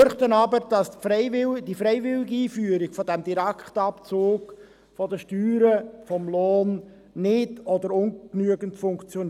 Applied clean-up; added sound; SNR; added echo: none; none; none; none.